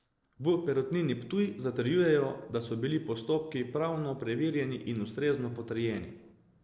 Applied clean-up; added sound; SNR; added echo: neural separator model SepFormer DNS4.